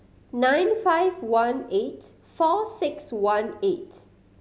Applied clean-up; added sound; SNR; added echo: none; none; none; none.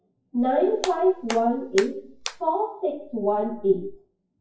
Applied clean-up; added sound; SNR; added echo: classical method WPE with log-MMSE.